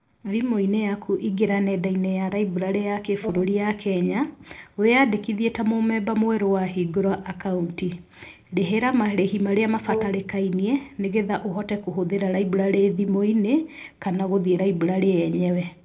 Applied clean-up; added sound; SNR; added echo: neural separator model SepFormer DNS4.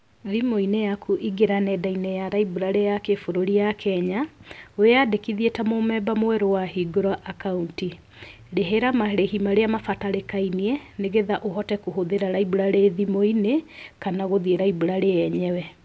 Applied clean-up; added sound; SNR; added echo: none; none; none; none.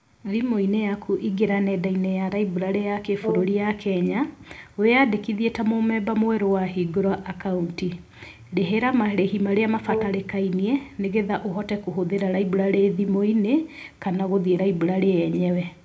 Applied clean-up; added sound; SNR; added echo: none; Brass instrument; 11 dB; reverberation time 0.2 s.